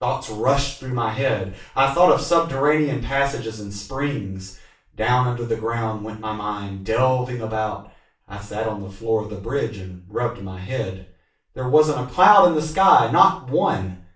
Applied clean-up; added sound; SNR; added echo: none; none; none; reverberation time 0.3 s.